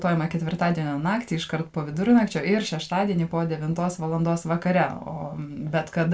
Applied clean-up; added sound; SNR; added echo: neural separator model SepFormer DNS4.